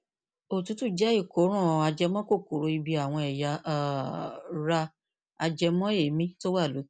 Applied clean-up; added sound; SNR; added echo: none; none; none; none.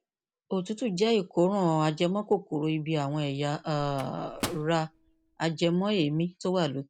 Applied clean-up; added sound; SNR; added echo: none; Microwave oven; 15 dB; none.